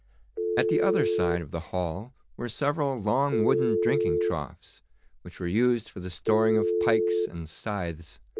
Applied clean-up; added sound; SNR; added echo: none; Telephone; 0 dB; none.